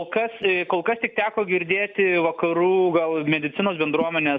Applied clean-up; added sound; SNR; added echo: none; none; none; none.